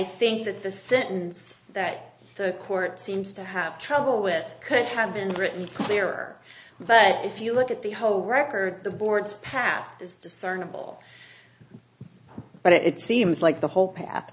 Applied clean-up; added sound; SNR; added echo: none; none; none; none.